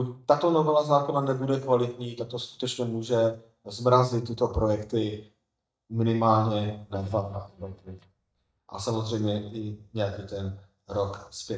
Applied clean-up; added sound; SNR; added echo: neural mask model DeepFilterNet 3.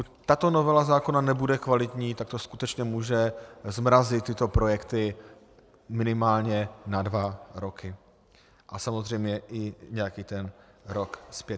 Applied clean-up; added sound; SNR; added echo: none; none; none; none.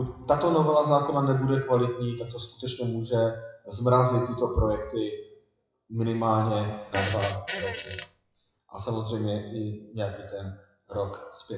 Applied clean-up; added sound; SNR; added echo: classical method WPE with log-MMSE.